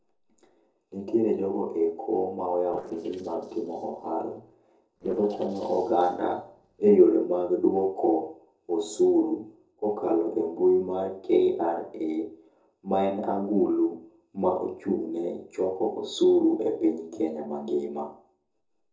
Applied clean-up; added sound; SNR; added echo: neural separator model SepFormer DNS4.